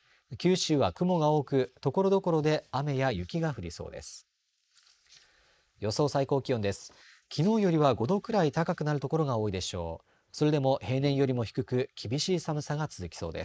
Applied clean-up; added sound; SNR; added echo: neural mask model Resemble Enhance denoiser.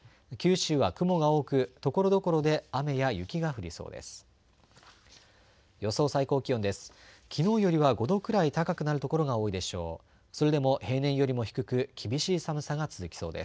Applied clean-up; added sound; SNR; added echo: none; none; none; none.